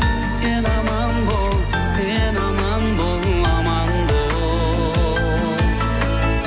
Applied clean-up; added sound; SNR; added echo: none; none; none; none.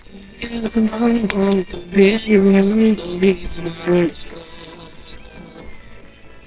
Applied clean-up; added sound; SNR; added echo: neural separator model SepFormer WHAMR!.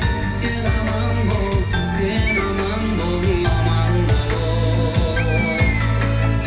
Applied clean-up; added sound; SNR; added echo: none; Bird; 16 dB; reverberation time 1.1 s.